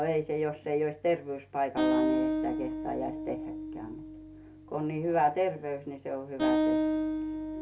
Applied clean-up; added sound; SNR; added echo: none; Acoustic guitar; 0 dB; none.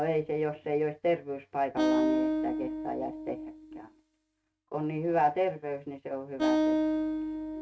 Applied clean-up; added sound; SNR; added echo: neural mask model RNNoise.